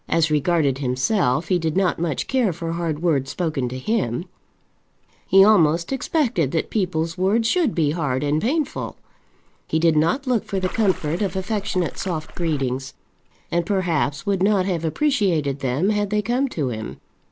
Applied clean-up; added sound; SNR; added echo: none; Splash, splatter; 6 dB; none.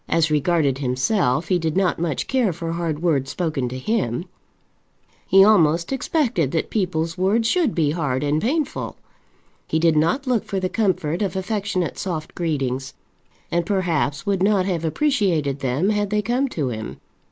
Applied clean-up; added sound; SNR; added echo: none; none; none; none.